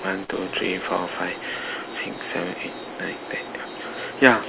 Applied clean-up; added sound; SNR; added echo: none; none; none; none.